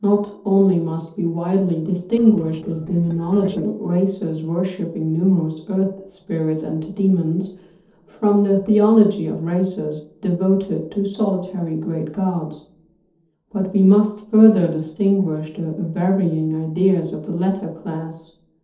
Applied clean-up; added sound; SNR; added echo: neural separator model SepFormer DNS4.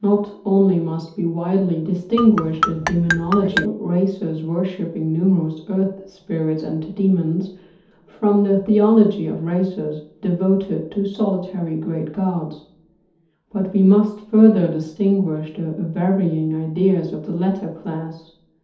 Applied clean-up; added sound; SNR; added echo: none; Marimba, xylophone; 4 dB; reverberation time 0.6 s.